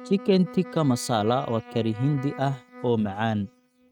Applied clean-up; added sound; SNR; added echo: neural mask model RNNoise.